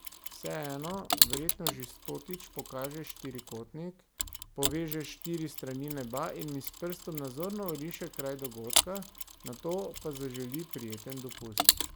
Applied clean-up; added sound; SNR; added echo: none; Mechanisms; -4 dB; none.